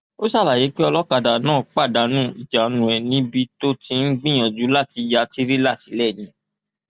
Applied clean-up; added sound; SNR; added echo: none; none; none; none.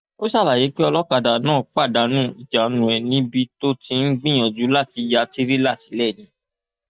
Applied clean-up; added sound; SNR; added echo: neural mask model DeepFilterNet 3.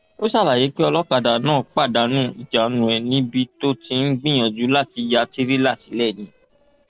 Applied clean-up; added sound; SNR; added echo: neural separator model SepFormer DNS4.